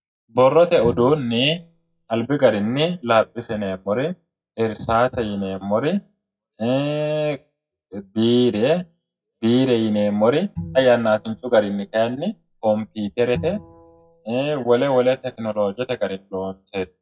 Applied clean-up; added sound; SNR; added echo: classical method WPE with log-MMSE.